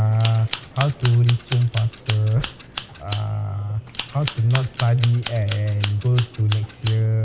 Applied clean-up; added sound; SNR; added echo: none; Scissors; 13 dB; none.